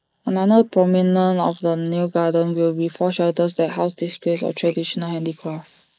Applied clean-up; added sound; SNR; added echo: neural mask model Resemble Enhance denoiser.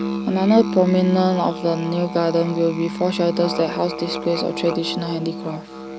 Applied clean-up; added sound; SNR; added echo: none; Musical instrument; 7 dB; none.